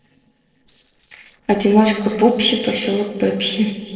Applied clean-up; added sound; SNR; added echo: neural separator model SepFormer DNS4.